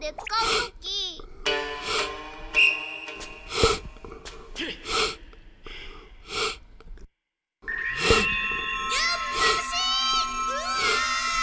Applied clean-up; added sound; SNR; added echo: none; Respiratory sounds; 3 dB; none.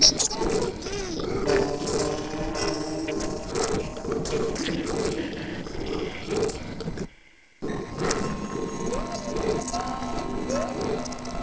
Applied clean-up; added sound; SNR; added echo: neural separator model SepFormer DNS4.